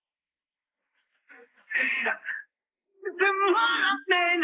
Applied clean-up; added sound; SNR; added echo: neural mask model Resemble Enhance denoiser.